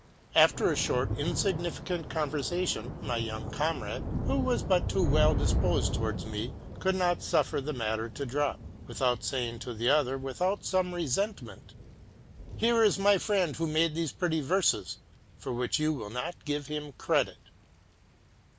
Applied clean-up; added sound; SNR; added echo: none; Thunder / Rain; 6 dB; none.